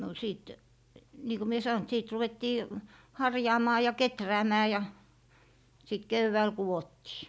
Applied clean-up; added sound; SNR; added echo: none; none; none; none.